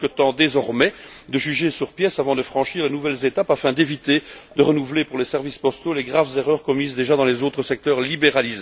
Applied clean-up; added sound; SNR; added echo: none; none; none; none.